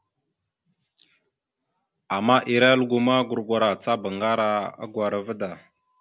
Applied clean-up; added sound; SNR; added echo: none; none; none; none.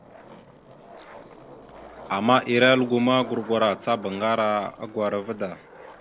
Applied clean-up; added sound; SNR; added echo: none; Skateboard; 19 dB; none.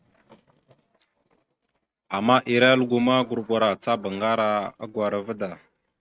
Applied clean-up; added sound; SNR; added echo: neural mask model RNNoise.